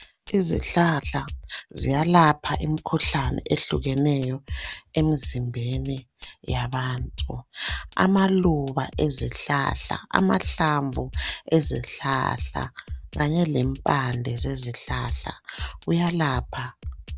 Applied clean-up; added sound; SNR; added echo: none; Drum kit; 12 dB; none.